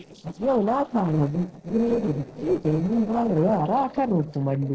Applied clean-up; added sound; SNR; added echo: neural separator model SepFormer DNS4.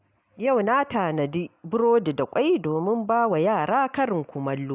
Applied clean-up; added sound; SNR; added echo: none; none; none; none.